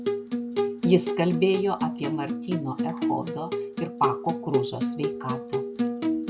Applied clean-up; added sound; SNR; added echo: none; Acoustic guitar; 0 dB; none.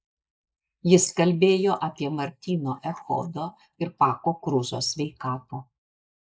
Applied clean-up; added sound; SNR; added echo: neural mask model Resemble Enhance denoiser.